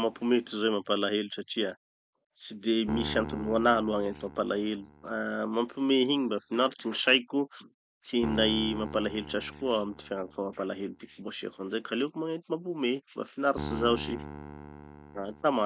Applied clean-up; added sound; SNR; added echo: none; Piano; 14 dB; none.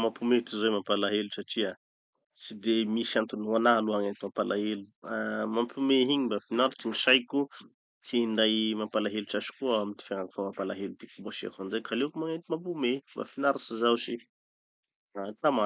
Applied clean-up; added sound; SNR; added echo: none; none; none; none.